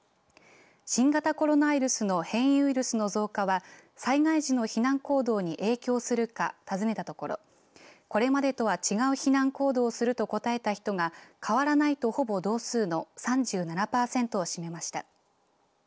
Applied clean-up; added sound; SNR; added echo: none; none; none; none.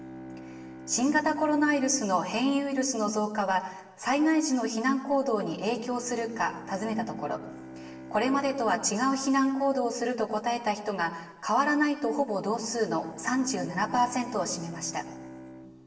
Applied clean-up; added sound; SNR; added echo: none; Bowed string instrument; 18 dB; reverberation time 1.0 s.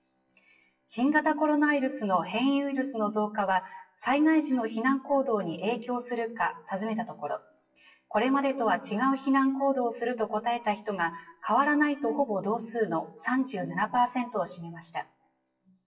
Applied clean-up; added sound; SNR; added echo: classical method WPE with log-MMSE.